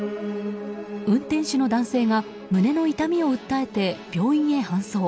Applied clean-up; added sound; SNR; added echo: none; Piano; 12 dB; none.